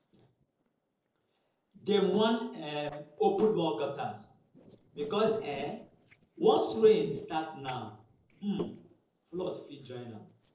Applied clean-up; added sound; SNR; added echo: neural separator model SepFormer DNS4.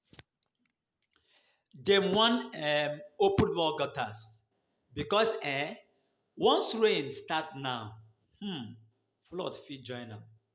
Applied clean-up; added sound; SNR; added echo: none; none; none; none.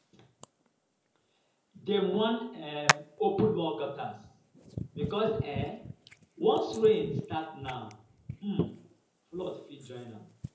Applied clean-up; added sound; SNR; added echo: none; Hands; 6 dB; reverberation time 0.6 s.